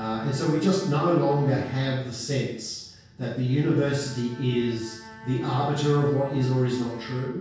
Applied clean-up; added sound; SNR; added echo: none; Bowed string instrument; 18 dB; reverberation time 0.6 s.